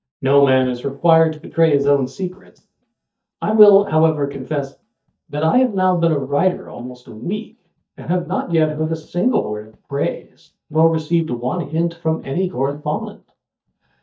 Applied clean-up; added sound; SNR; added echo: neural mask model DeepFilterNet 3.